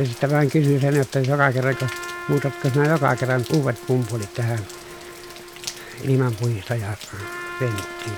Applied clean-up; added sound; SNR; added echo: none; Trumpet + Rain; 13 dB; none.